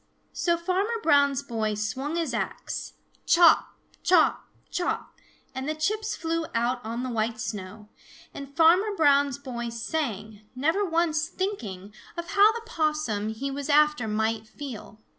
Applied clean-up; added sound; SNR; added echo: none; none; none; none.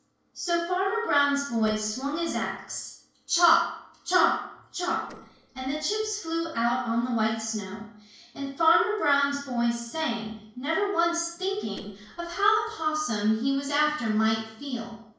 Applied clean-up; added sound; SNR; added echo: neural separator model SepFormer DNS4.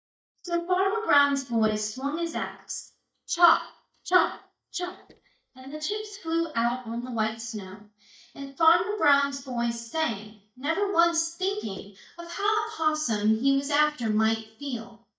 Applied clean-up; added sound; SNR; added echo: neural mask model DeepFilterNet 3.